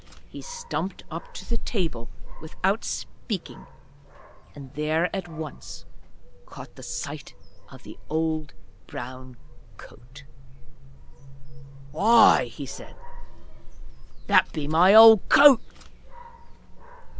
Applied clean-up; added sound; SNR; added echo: none; Dog; 3 dB; none.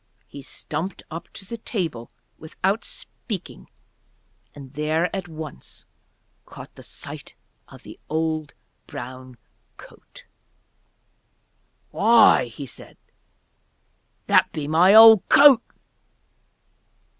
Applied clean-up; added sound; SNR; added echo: none; none; none; none.